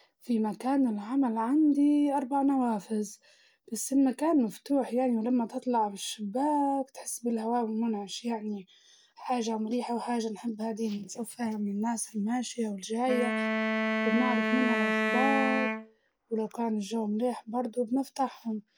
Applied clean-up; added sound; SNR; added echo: none; Wind instrument, woodwind instrument; 0 dB; none.